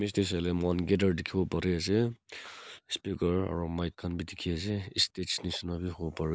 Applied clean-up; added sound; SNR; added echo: none; none; none; none.